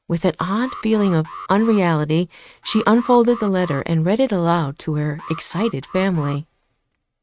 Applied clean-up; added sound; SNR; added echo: neural mask model RNNoise.